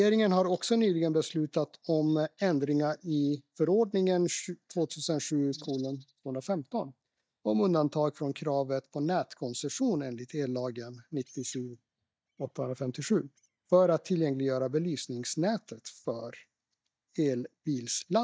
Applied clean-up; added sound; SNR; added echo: neural mask model DeepFilterNet 3.